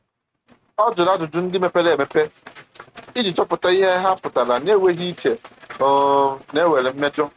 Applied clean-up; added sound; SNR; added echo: neural mask model RNNoise.